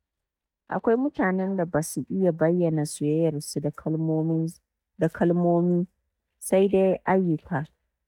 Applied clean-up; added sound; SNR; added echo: neural mask model DeepFilterNet 3.